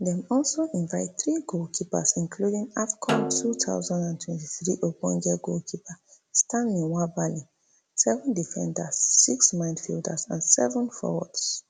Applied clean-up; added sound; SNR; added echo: none; Snare drum; 8 dB; none.